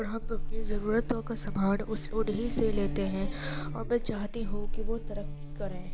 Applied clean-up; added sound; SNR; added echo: none; Buzz; -2 dB; none.